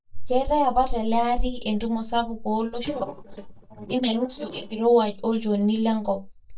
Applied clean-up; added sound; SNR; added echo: neural mask model DeepFilterNet 3.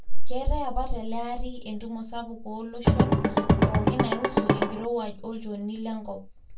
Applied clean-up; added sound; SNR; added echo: none; Drum / Drum kit; -3 dB; reverberation time 0.2 s.